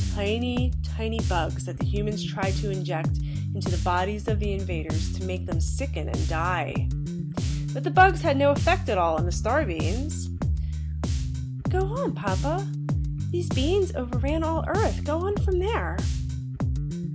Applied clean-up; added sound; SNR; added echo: none; Bass guitar; -1 dB; none.